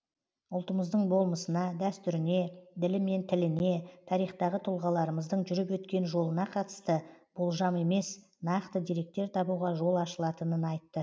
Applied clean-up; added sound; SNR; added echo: none; none; none; none.